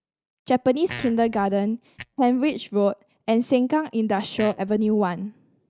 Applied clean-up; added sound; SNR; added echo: neural mask model DeepFilterNet 3.